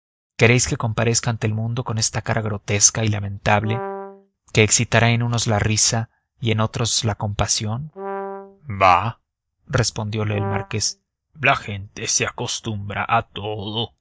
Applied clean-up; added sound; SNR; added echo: neural mask model DeepFilterNet 3.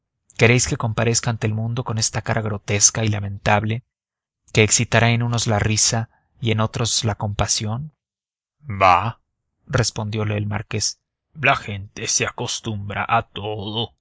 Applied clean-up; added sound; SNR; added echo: neural mask model Resemble Enhance denoiser.